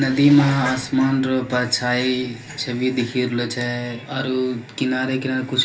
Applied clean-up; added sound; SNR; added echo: none; Dishes, pots, and pans; 15 dB; reverberation time 0.3 s.